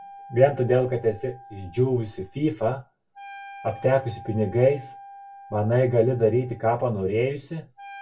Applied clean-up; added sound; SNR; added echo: none; Wind instrument, woodwind instrument; 20 dB; reverberation time 0.2 s.